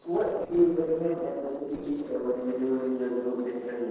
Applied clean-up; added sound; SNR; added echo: neural separator model SepFormer DNS4.